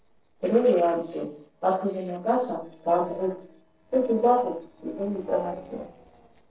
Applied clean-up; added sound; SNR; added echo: neural separator model SepFormer DNS4.